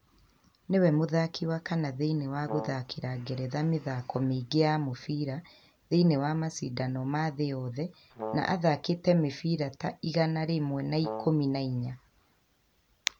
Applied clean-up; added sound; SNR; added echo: none; Brass instrument; 9 dB; none.